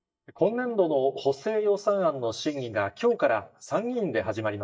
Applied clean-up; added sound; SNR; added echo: neural mask model DeepFilterNet 3.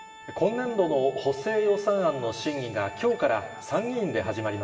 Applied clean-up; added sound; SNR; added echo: none; Organ; 17 dB; reverberation time 2.8 s.